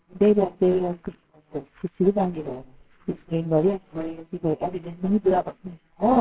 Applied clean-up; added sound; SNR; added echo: neural separator model SepFormer WHAMR!.